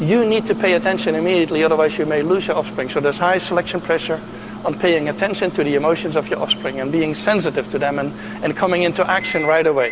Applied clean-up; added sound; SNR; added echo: none; Microwave oven; 12 dB; none.